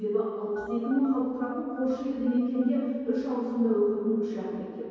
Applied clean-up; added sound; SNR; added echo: none; Telephone; 19 dB; reverberation time 2.2 s.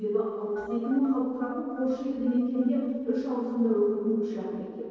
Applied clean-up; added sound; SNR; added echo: neural separator model SepFormer DNS4.